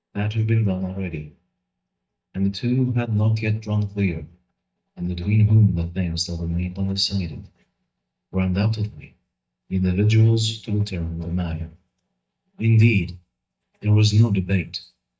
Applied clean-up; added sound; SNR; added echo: neural mask model DeepFilterNet 3.